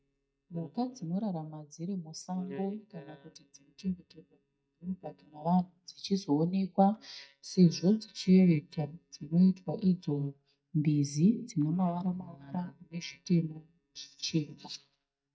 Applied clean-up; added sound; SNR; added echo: neural mask model DeepFilterNet 3.